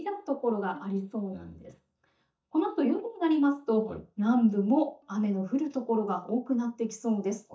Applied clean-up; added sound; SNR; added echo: neural mask model DeepFilterNet 3.